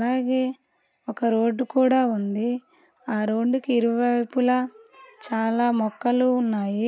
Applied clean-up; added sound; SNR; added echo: none; none; none; none.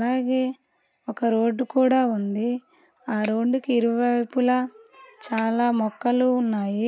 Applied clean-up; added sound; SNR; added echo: none; Finger snapping; 17 dB; none.